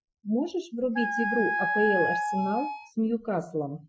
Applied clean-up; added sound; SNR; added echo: classical method Wiener filter.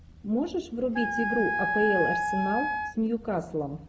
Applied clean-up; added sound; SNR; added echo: none; Wind instrument, woodwind instrument; 0 dB; none.